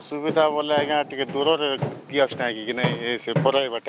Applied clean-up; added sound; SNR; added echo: none; Walk, footsteps; 8 dB; none.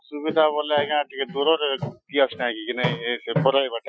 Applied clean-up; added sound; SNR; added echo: classical method Wiener filter.